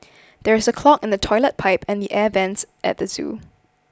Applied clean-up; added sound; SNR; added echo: none; none; none; none.